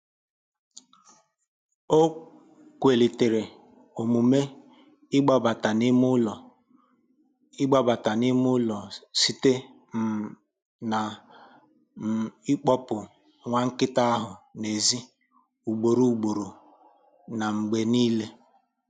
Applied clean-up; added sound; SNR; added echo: none; none; none; none.